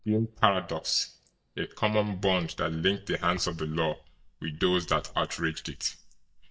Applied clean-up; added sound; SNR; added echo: neural mask model DeepFilterNet 3.